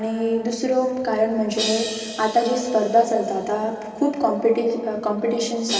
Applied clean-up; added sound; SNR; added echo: none; Crash cymbal; 14 dB; reverberation time 2.5 s.